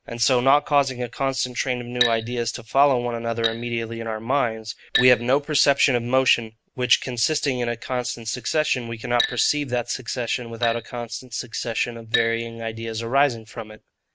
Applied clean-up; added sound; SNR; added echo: neural mask model RNNoise.